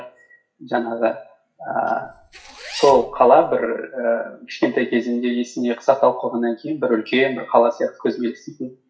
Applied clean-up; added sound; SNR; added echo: classical method WPE with log-MMSE.